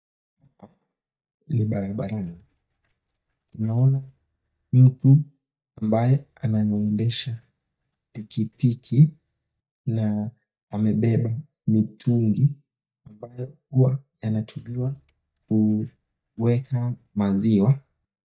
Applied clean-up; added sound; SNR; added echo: neural mask model DeepFilterNet 3.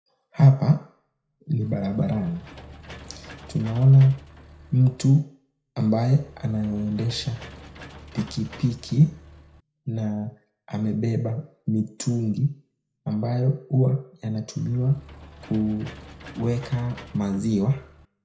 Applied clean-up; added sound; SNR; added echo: none; Engine / Mechanisms; 19 dB; reverberation time 0.5 s.